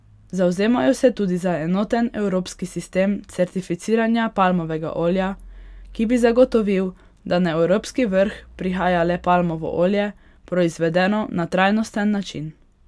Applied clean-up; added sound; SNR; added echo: none; none; none; none.